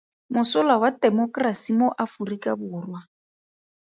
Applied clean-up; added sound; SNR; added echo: none; none; none; none.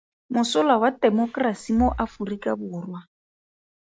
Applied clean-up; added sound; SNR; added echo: none; Breathing; 15 dB; none.